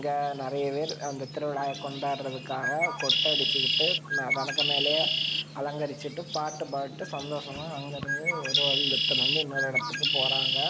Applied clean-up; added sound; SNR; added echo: none; Bird; -3 dB; none.